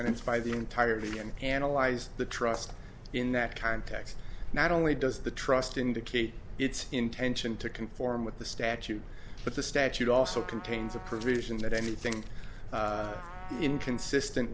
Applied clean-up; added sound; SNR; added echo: none; Trumpet; 17 dB; none.